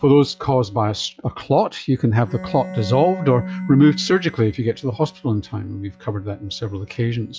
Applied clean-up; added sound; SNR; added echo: classical method log-MMSE.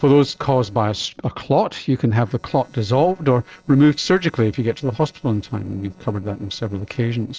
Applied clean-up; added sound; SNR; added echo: neural separator model SepFormer DNS4.